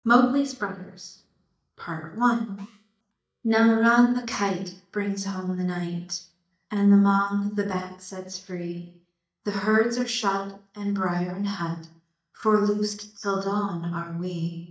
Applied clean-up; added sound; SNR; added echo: neural mask model DeepFilterNet 3.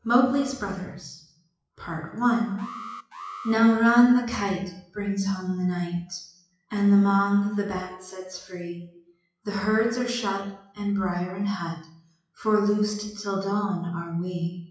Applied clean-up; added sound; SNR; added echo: classical method WPE with log-MMSE.